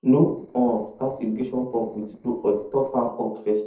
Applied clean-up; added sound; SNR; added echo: neural separator model SepFormer DNS4.